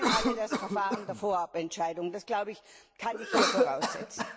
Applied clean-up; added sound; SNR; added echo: none; Cough; -1 dB; none.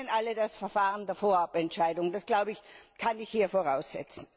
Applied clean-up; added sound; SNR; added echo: none; none; none; none.